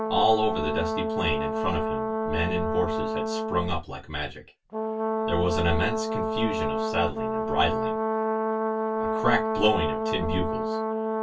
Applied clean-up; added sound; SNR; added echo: none; Brass instrument; -1 dB; reverberation time 0.1 s.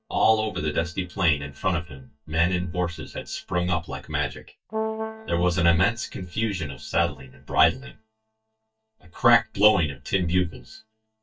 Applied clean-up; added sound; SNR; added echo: neural mask model DeepFilterNet 3.